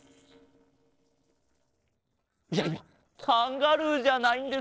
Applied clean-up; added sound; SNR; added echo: neural separator model SepFormer DNS4.